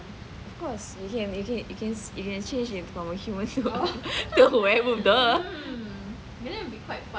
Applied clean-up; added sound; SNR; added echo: none; Keyboard (musical); 19 dB; none.